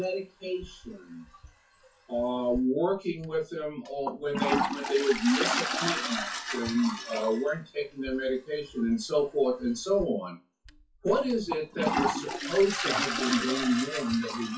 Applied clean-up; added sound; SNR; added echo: classical method WPE with log-MMSE.